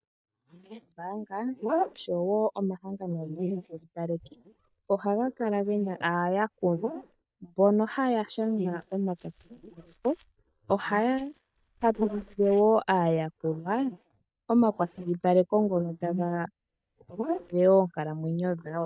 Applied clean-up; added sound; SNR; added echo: neural mask model DeepFilterNet 3.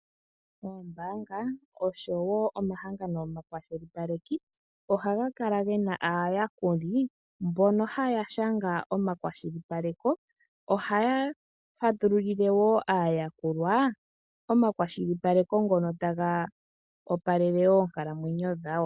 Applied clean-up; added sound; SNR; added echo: none; none; none; none.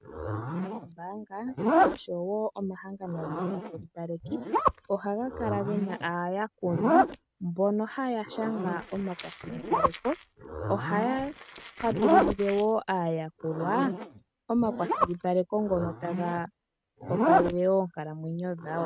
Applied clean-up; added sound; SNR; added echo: neural mask model RNNoise.